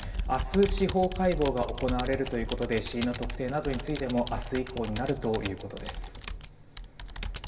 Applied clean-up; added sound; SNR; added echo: none; Computer keyboard; 6 dB; reverberation time 2.2 s.